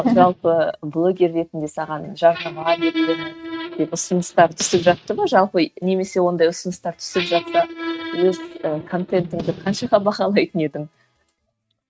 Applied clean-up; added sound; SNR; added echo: neural mask model RNNoise.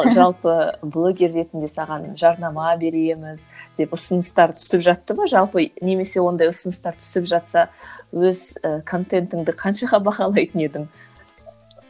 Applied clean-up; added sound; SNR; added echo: none; none; none; none.